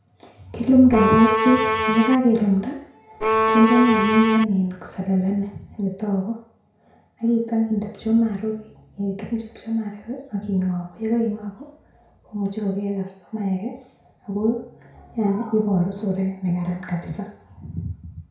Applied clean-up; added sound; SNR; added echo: none; Bowed string instrument; -2 dB; reverberation time 0.5 s.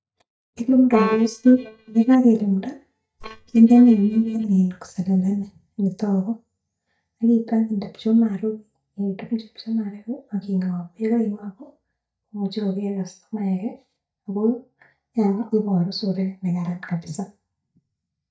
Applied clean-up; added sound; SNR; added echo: neural mask model DeepFilterNet 3.